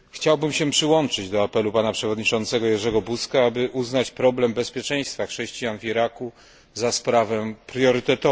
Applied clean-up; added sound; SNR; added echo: none; none; none; none.